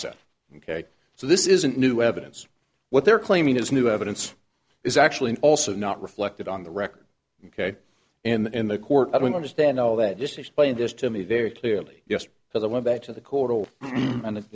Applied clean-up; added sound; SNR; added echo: none; none; none; none.